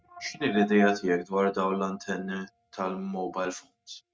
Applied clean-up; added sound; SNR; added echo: neural mask model RNNoise.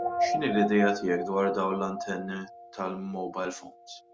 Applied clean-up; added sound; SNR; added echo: none; Guitar; 5 dB; none.